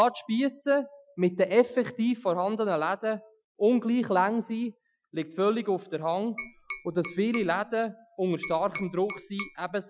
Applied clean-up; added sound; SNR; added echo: classical method Wiener filter.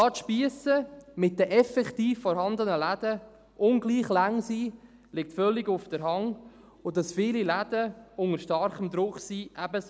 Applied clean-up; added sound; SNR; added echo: none; none; none; none.